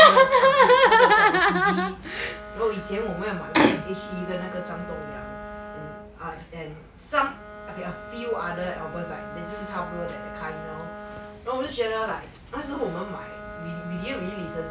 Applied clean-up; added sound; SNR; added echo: none; Bowed string instrument; 15 dB; none.